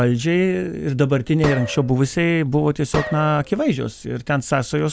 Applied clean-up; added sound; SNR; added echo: none; Gunshot, gunfire; 12 dB; none.